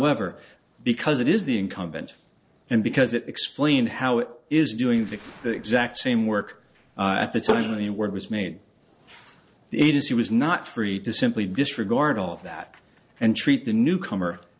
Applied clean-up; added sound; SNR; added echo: neural separator model SepFormer DNS4.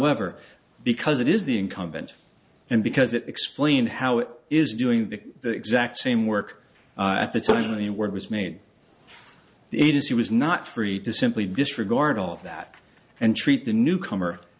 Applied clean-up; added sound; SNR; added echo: none; none; none; none.